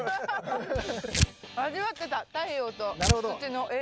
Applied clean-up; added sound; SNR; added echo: none; Tearing; 2 dB; none.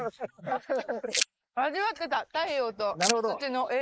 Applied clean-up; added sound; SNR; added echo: neural mask model Resemble Enhance denoiser.